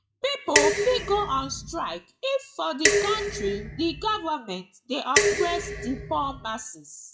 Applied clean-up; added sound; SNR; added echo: classical method WPE with log-MMSE.